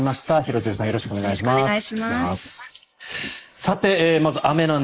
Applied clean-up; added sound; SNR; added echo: neural mask model Resemble Enhance denoiser.